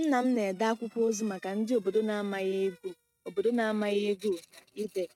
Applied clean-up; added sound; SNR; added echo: neural mask model RNNoise.